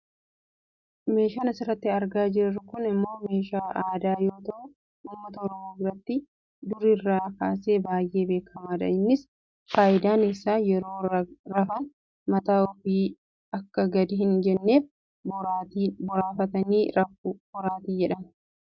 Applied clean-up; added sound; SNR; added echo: none; none; none; none.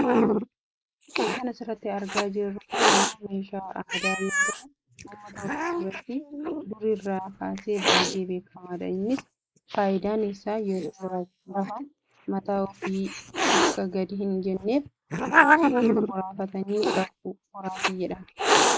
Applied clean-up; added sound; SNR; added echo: neural mask model Resemble Enhance denoiser.